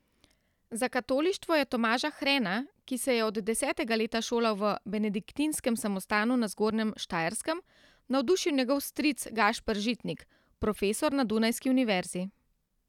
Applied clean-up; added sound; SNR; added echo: none; none; none; none.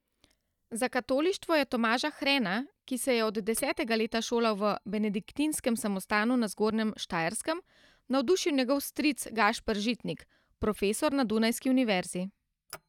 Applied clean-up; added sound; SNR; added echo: neural mask model DeepFilterNet 3.